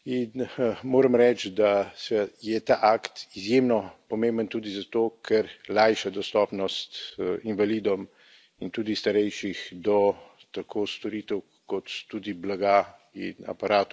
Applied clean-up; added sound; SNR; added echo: none; none; none; none.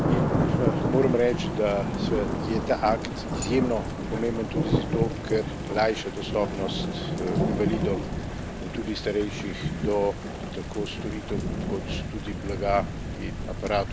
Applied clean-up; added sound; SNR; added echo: none; Thunder / Rain; 0 dB; none.